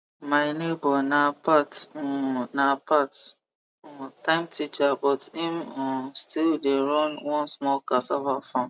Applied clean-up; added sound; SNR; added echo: none; none; none; none.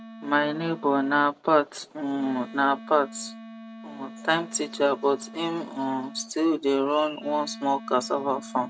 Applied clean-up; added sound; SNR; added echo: none; Wind instrument, woodwind instrument; 17 dB; none.